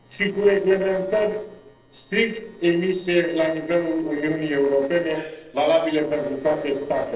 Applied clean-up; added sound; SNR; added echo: neural separator model SepFormer DNS4.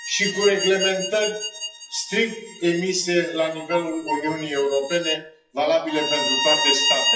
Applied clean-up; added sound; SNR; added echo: classical method WPE with log-MMSE.